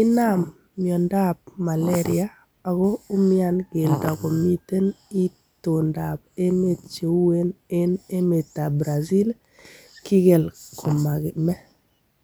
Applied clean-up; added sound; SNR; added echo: none; none; none; none.